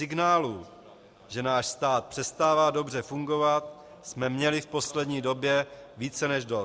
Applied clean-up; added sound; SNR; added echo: none; none; none; none.